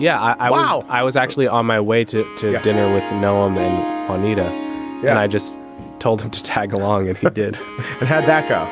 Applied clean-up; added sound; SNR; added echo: none; Harp; 10 dB; none.